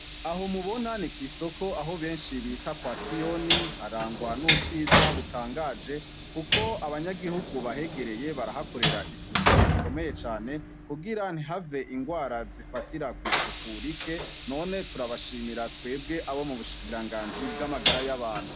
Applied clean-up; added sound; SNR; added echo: none; Train; -2 dB; none.